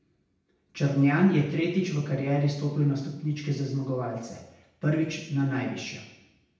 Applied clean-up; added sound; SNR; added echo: none; none; none; reverberation time 0.8 s.